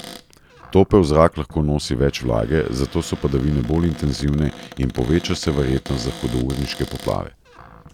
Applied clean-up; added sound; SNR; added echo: none; Cupboard open or close; 17 dB; none.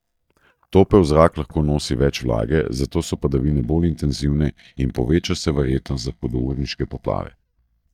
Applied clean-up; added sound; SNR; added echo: neural mask model DeepFilterNet 3.